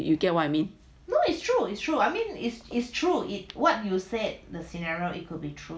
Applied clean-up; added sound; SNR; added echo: none; none; none; none.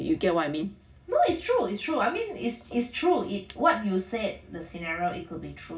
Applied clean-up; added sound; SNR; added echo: none; none; none; reverberation time 0.4 s.